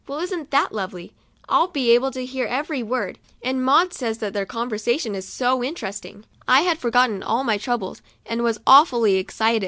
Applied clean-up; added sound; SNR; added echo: none; none; none; none.